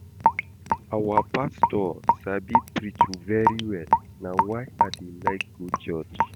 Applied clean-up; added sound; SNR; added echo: none; Raindrop / Drip; -4 dB; none.